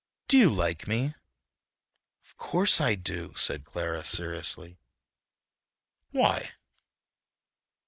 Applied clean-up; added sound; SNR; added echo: none; none; none; none.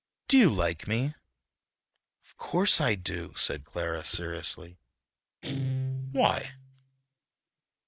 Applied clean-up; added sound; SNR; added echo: none; Guitar; 11 dB; none.